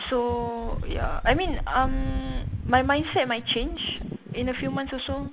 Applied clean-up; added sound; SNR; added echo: none; Wind; 4 dB; none.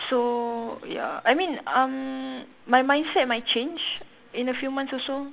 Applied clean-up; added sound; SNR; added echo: none; none; none; none.